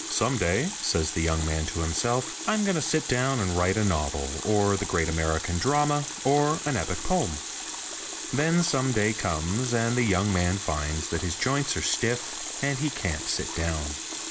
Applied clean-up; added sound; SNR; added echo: none; Water tap, faucet; 8 dB; none.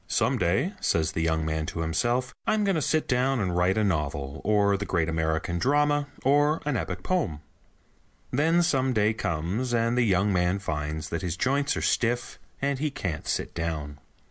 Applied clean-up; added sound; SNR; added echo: none; none; none; none.